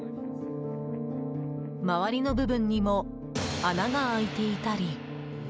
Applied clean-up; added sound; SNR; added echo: none; none; none; none.